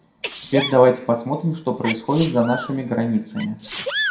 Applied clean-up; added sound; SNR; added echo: none; Sneeze; 8 dB; reverberation time 0.5 s.